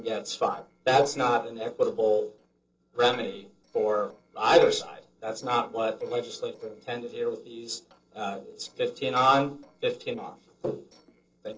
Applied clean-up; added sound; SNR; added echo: neural separator model SepFormer DNS4.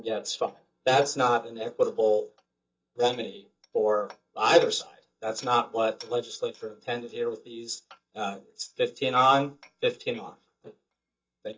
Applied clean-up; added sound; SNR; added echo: neural mask model DeepFilterNet 3.